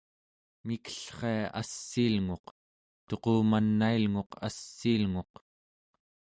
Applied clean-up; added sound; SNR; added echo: none; none; none; none.